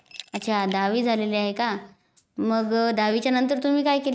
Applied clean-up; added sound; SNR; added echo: neural mask model RNNoise.